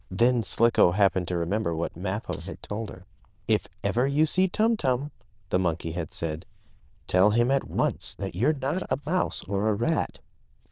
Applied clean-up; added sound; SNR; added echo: neural diffusion model UNIVERSE++.